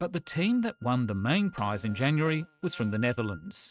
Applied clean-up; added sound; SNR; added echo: neural mask model RNNoise.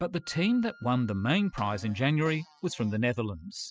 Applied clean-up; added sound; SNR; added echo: classical method spectral subtraction.